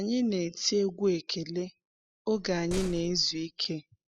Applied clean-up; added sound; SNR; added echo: classical method spectral subtraction.